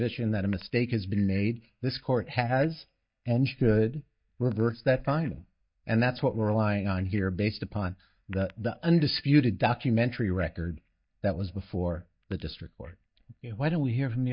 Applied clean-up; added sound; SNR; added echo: neural mask model DeepFilterNet 3.